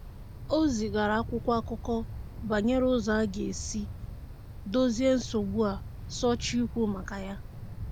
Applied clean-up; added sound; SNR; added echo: none; Wind; 10 dB; none.